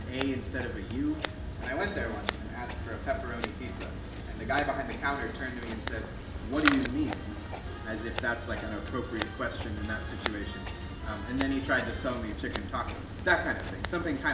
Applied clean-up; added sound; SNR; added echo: none; Scissors; 5 dB; reverberation time 1.1 s.